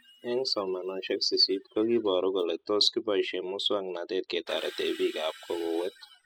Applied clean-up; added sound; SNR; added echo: classical method spectral subtraction.